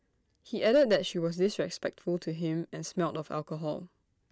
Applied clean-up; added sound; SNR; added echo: none; none; none; none.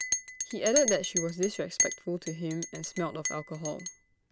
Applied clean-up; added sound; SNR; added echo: none; Chink, clink; 2 dB; none.